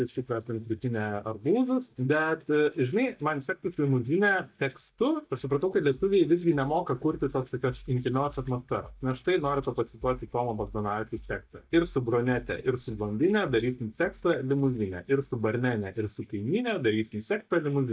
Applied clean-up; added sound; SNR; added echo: neural mask model DeepFilterNet 3.